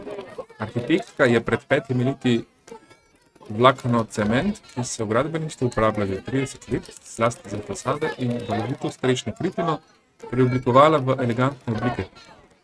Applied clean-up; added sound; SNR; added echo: neural mask model RNNoise.